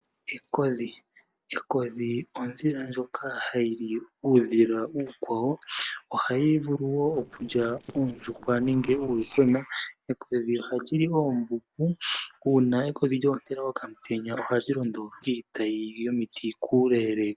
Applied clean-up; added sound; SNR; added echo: neural separator model SepFormer DNS4.